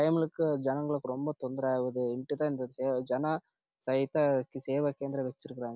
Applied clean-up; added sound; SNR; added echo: none; none; none; none.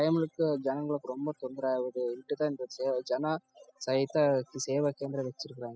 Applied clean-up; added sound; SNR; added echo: classical method spectral subtraction.